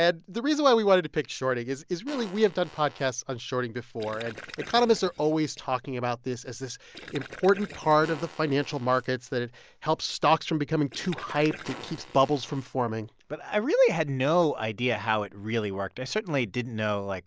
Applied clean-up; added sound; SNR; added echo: none; Fart + Gurgling; 17 dB; none.